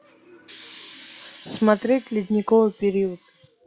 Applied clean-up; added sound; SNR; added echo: classical method log-MMSE.